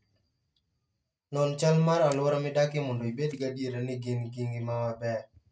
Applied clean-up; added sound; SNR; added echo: neural mask model RNNoise.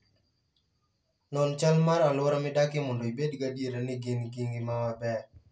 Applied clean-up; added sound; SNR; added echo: none; none; none; none.